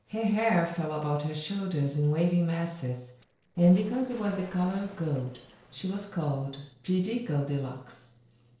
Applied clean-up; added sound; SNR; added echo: neural separator model SepFormer DNS4.